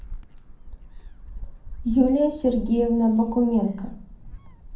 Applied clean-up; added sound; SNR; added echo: none; Gull, seagull; 12 dB; reverberation time 0.5 s.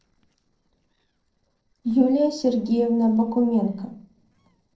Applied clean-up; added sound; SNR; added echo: neural separator model SepFormer DNS4.